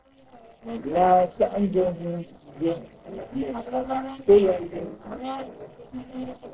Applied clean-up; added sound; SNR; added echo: neural separator model SepFormer DNS4.